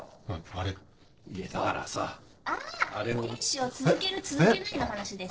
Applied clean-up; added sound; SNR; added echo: neural separator model SepFormer DNS4.